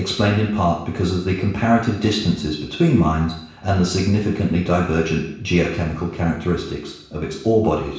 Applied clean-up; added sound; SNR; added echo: none; none; none; reverberation time 0.7 s.